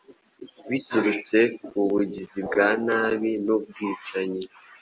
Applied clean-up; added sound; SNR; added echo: none; none; none; none.